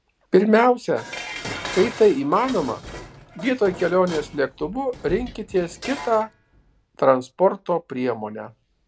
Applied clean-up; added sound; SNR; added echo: none; Dishes, pots, and pans; 15 dB; none.